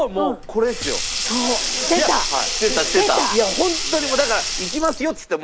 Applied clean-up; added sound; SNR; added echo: none; Sink (filling or washing); 3 dB; none.